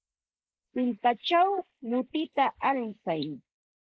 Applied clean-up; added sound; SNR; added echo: neural mask model Resemble Enhance denoiser.